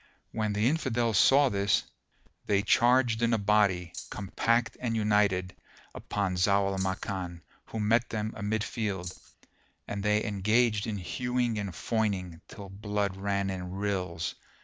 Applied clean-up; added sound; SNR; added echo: none; Rattle (instrument); 13 dB; none.